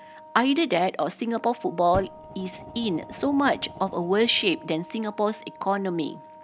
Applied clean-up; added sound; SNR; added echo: none; Fire + Wind instrument, woodwind instrument; 17 dB; none.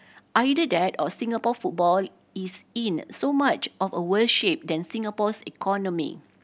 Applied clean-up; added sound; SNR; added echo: none; none; none; none.